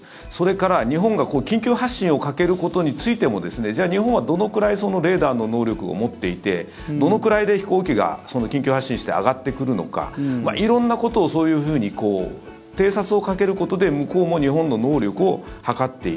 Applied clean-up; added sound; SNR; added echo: none; none; none; none.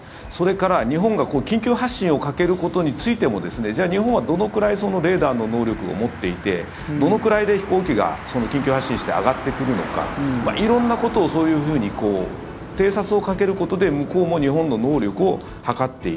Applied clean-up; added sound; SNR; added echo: none; Motor vehicle (road); 14 dB; none.